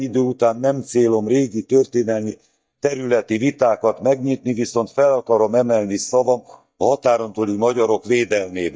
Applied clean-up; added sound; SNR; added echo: neural mask model DeepFilterNet 3.